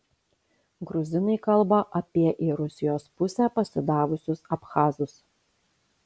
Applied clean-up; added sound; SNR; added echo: none; none; none; none.